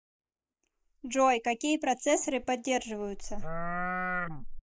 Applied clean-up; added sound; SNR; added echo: neural mask model Resemble Enhance denoiser.